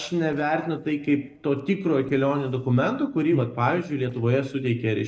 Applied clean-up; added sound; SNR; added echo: neural separator model SepFormer DNS4.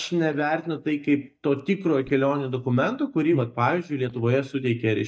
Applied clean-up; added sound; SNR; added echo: neural mask model DeepFilterNet 3.